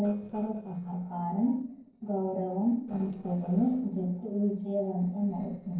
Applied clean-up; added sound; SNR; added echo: neural separator model SepFormer DNS4.